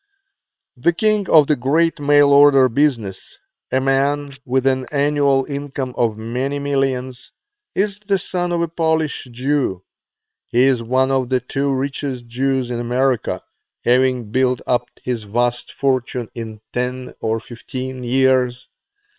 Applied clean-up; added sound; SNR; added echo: neural separator model SepFormer WHAM!.